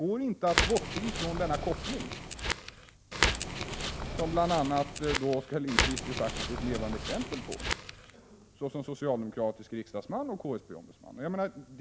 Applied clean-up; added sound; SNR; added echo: none; Crackle; 0 dB; none.